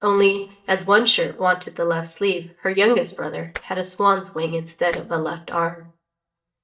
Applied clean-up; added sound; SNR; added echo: neural mask model DeepFilterNet 3.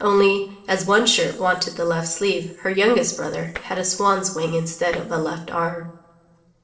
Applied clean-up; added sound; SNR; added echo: neural separator model SepFormer DNS4.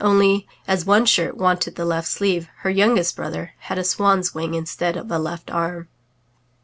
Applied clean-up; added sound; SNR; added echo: none; none; none; none.